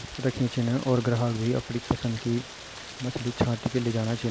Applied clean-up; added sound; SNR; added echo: none; Rain; 14 dB; none.